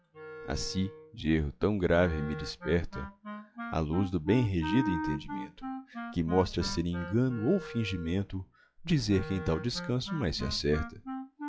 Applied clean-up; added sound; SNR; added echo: classical method log-MMSE.